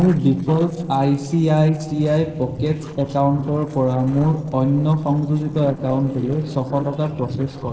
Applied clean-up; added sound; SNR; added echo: neural separator model SepFormer DNS4.